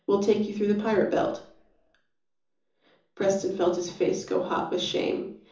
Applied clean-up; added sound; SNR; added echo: none; none; none; reverberation time 0.7 s.